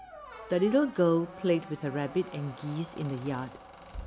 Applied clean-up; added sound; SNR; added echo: none; Squeak; 16 dB; none.